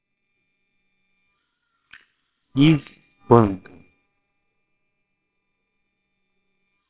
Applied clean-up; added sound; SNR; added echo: neural separator model SepFormer WHAMR!.